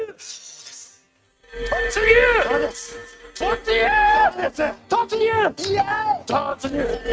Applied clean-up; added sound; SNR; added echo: neural mask model RNNoise.